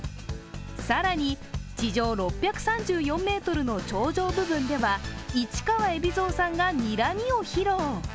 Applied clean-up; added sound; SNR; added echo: none; none; none; none.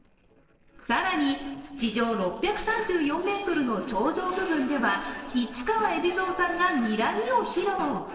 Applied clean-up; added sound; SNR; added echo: neural separator model SepFormer DNS4.